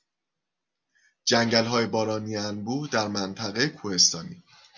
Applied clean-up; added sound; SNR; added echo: none; none; none; none.